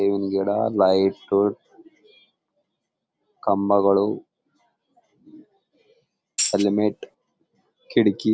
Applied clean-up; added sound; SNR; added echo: none; Tambourine; 5 dB; none.